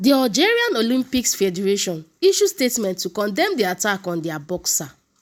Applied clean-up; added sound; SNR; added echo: none; none; none; none.